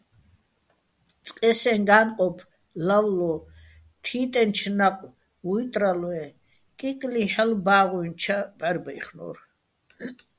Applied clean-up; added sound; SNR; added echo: none; none; none; none.